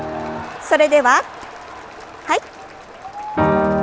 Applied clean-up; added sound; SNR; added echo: none; Crowd; 13 dB; none.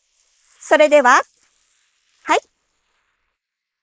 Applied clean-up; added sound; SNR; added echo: neural mask model Resemble Enhance denoiser.